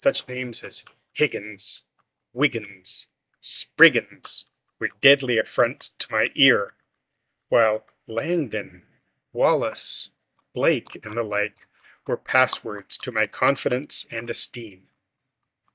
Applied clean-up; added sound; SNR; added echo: neural mask model DeepFilterNet 3.